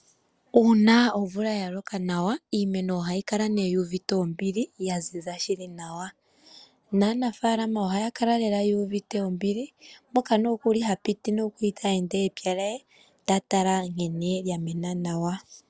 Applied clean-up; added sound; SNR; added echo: none; none; none; none.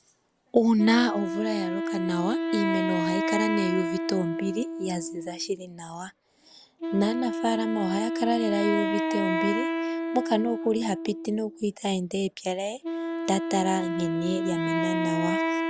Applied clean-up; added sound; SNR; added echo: none; Wind instrument, woodwind instrument; 2 dB; none.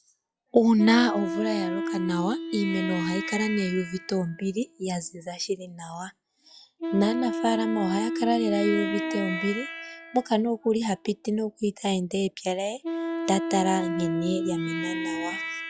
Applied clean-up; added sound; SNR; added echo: classical method log-MMSE.